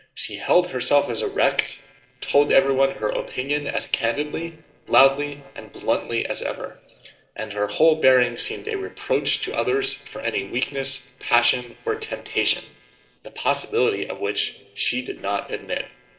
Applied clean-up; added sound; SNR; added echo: neural separator model SepFormer DNS4.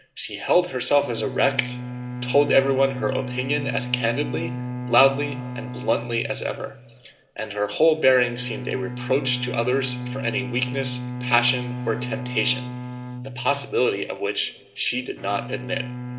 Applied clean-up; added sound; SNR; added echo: none; Bowed string instrument; 7 dB; reverberation time 2.7 s.